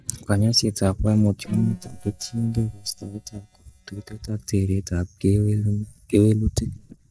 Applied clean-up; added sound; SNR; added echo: neural mask model DeepFilterNet 3.